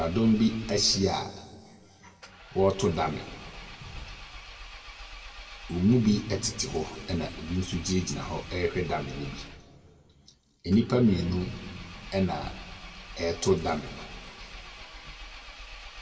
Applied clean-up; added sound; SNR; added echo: none; Engine; 15 dB; reverberation time 1.6 s.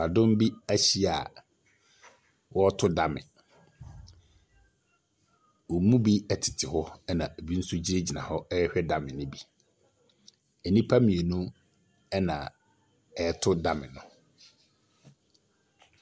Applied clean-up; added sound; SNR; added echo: none; none; none; none.